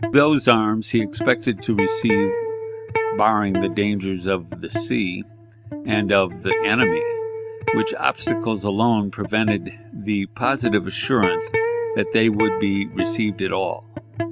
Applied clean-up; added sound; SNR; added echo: none; Electric guitar; 5 dB; none.